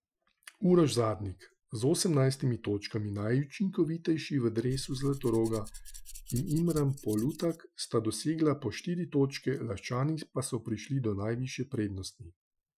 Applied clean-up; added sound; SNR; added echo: classical method Wiener filter.